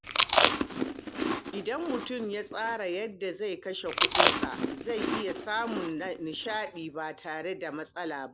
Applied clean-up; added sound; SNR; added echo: none; Chewing, mastication; -4 dB; none.